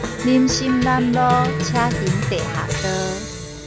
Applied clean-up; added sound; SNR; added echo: none; Cheering; 3 dB; none.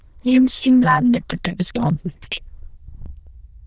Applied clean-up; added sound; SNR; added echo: neural diffusion model UNIVERSE++.